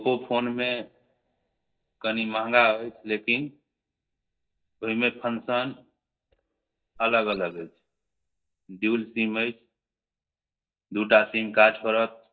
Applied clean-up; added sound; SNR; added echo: neural mask model DeepFilterNet 3.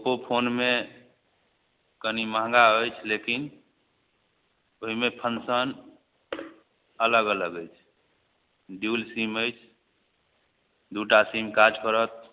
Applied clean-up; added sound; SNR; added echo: none; none; none; none.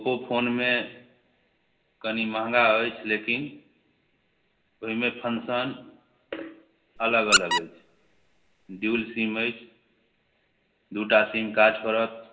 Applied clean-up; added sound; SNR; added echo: none; Squeak; 1 dB; reverberation time 0.6 s.